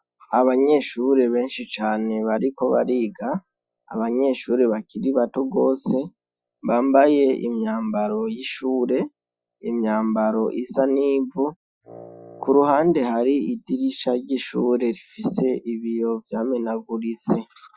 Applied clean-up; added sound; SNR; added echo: classical method Wiener filter.